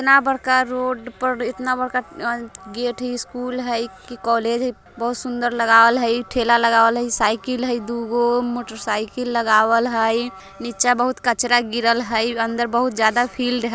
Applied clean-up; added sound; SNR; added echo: none; none; none; none.